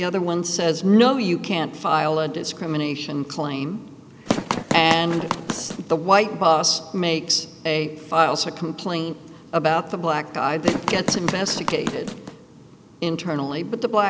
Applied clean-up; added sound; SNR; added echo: none; Run; 4 dB; none.